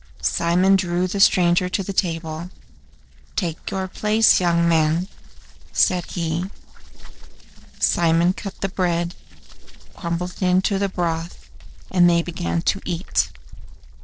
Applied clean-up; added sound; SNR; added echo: neural separator model SepFormer DNS4.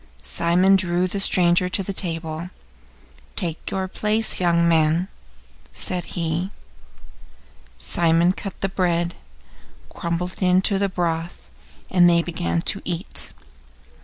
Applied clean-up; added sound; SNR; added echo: none; none; none; none.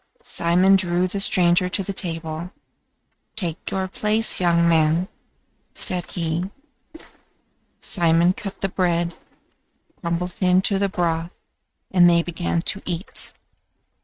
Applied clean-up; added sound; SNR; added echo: neural mask model RNNoise.